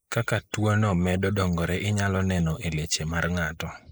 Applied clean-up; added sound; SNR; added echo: neural mask model Resemble Enhance denoiser.